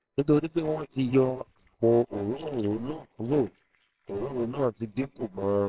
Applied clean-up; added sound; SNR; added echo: neural separator model SepFormer WHAMR!.